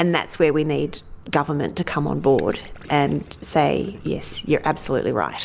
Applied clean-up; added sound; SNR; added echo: none; Meow + Gurgling; 18 dB; none.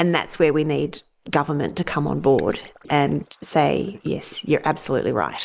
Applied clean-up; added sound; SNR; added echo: neural mask model Resemble Enhance denoiser.